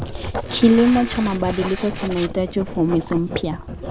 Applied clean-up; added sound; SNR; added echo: none; Tearing + Writing; 10 dB; none.